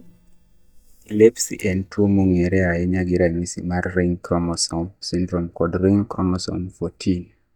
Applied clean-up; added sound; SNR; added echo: neural mask model DeepFilterNet 3.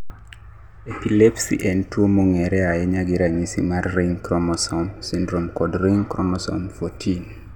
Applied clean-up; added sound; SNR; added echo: none; none; none; none.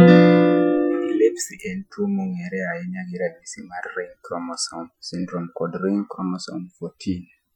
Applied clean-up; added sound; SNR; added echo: classical method Wiener filter.